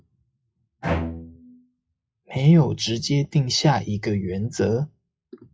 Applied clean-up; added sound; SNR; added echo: classical method log-MMSE.